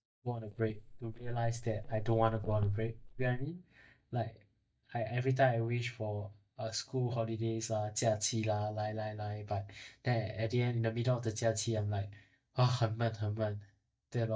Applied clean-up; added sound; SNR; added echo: neural mask model DeepFilterNet 3.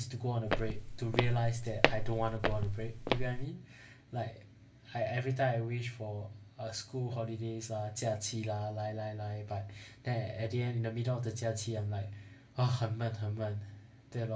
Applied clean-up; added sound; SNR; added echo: none; Walk, footsteps; -2 dB; reverberation time 0.2 s.